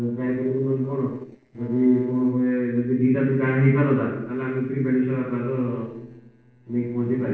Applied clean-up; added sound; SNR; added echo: neural separator model SepFormer DNS4.